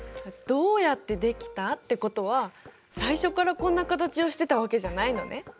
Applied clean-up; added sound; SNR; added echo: none; Brass instrument; 16 dB; none.